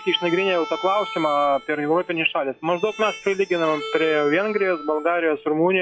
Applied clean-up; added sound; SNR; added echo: classical method log-MMSE.